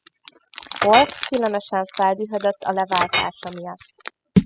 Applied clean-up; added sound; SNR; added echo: classical method spectral subtraction.